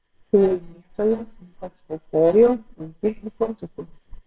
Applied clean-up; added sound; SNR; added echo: neural separator model SepFormer WHAMR!.